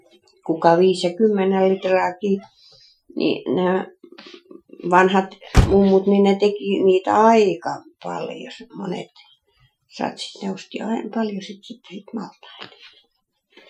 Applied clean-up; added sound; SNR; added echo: classical method Wiener filter.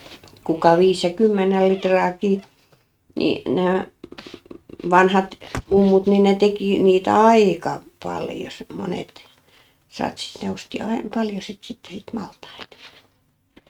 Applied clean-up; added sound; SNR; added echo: neural mask model RNNoise.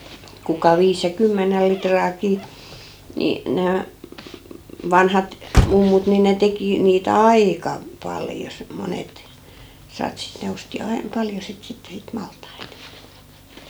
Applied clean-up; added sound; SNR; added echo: none; Motor vehicle (road); 11 dB; none.